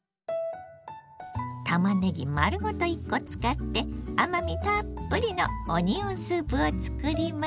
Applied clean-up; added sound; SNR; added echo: none; none; none; none.